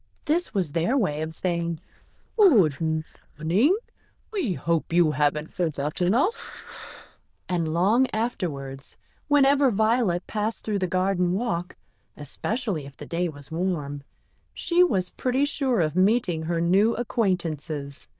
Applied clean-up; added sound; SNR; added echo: neural diffusion model UNIVERSE++.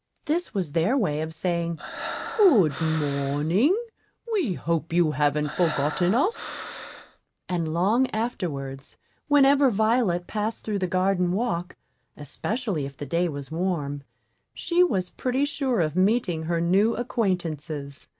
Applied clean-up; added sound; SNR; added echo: none; Breathing; 11 dB; none.